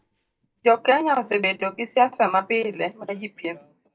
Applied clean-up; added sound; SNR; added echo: neural mask model DeepFilterNet 3.